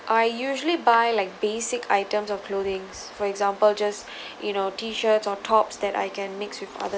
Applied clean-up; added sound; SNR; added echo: none; none; none; none.